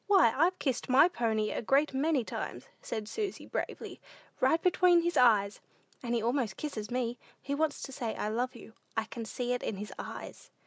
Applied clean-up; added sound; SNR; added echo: none; none; none; none.